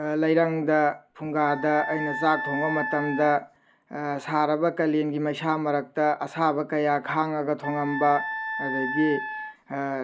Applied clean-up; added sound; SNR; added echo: none; Wind instrument, woodwind instrument; 7 dB; none.